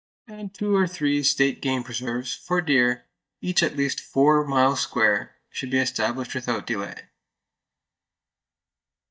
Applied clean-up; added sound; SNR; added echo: neural mask model DeepFilterNet 3.